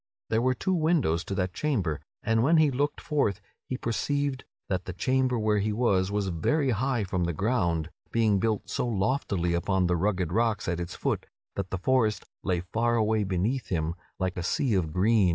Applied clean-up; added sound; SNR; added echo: none; none; none; none.